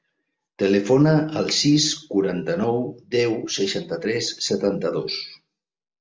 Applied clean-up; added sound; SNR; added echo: none; none; none; none.